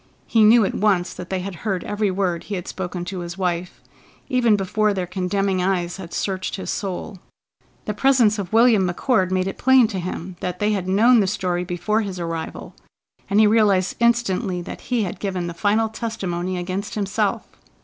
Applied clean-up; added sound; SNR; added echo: none; none; none; none.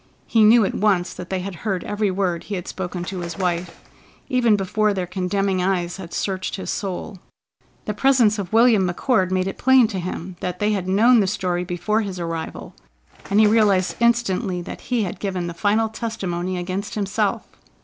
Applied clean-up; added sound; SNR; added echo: none; Bird; 20 dB; none.